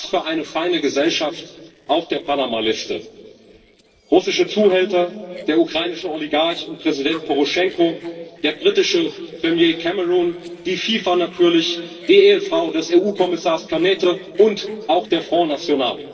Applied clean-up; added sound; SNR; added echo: neural separator model SepFormer DNS4.